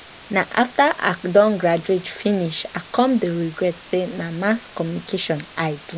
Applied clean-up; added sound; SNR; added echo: none; Water; 19 dB; none.